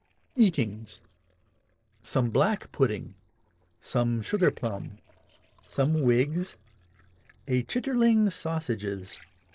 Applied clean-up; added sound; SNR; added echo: neural separator model SepFormer DNS4.